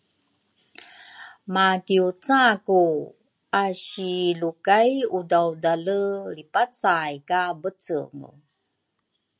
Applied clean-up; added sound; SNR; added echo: none; none; none; none.